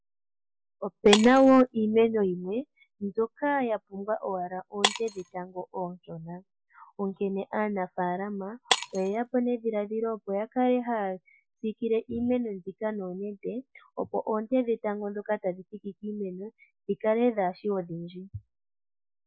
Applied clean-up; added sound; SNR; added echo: none; Shatter; 9 dB; none.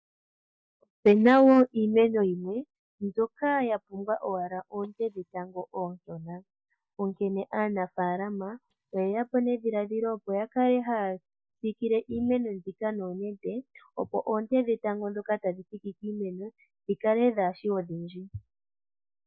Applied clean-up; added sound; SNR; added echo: neural mask model DeepFilterNet 3.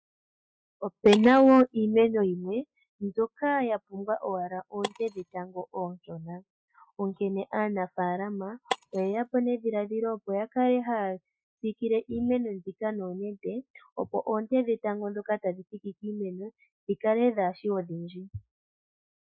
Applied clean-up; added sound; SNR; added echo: neural mask model RNNoise.